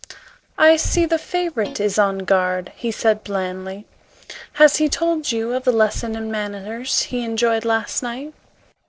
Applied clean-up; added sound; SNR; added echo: neural separator model SepFormer DNS4.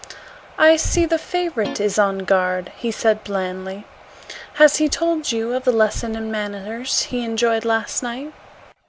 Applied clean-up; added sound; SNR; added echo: none; Guitar; 11 dB; none.